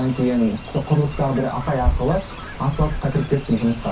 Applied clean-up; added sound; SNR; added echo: none; Fowl; 7 dB; reverberation time 0.3 s.